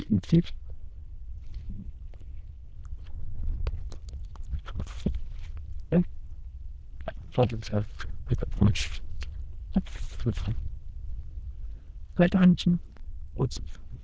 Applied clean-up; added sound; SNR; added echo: neural diffusion model UNIVERSE++.